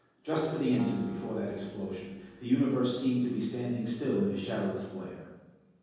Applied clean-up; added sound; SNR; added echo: none; Acoustic guitar; 16 dB; reverberation time 1.3 s.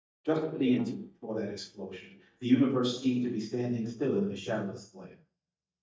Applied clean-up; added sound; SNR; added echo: neural mask model DeepFilterNet 3.